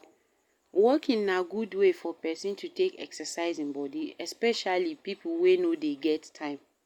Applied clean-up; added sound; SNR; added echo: none; none; none; none.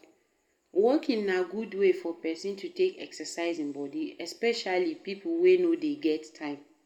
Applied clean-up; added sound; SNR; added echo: none; none; none; reverberation time 0.9 s.